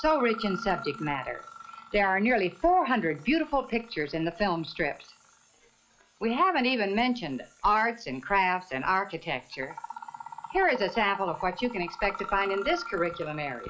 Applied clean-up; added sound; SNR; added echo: classical method log-MMSE.